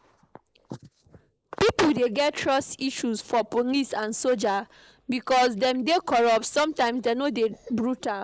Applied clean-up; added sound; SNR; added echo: neural mask model Resemble Enhance denoiser.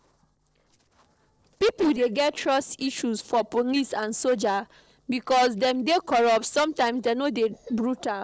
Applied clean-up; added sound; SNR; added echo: neural separator model SepFormer DNS4.